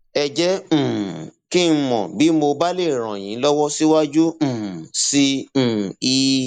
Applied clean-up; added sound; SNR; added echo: neural mask model Resemble Enhance denoiser.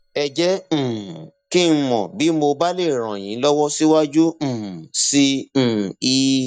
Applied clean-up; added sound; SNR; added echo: neural mask model DeepFilterNet 3.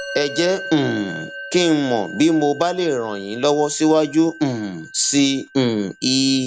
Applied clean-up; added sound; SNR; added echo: none; Musical instrument; 15 dB; none.